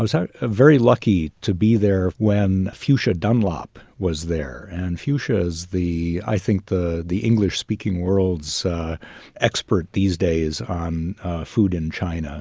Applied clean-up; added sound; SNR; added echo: none; none; none; none.